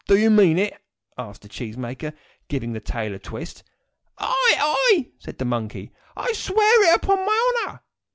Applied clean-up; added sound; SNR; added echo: none; none; none; none.